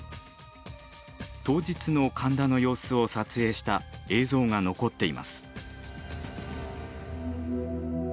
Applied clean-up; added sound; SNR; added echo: none; none; none; none.